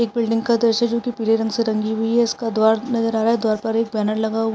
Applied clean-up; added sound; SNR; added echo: none; none; none; none.